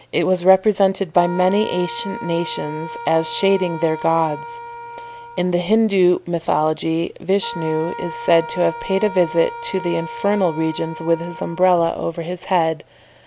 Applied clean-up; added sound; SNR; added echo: none; Wind instrument, woodwind instrument; 14 dB; none.